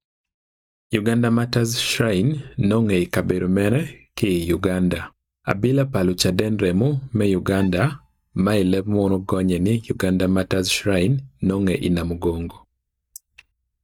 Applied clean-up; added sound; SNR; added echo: neural mask model DeepFilterNet 3.